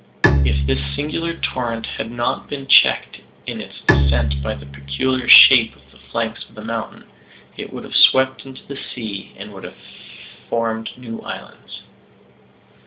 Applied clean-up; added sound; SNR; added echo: none; Bowed string instrument; 0 dB; none.